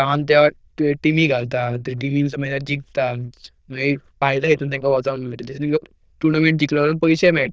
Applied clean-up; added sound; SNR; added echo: neural diffusion model UNIVERSE++.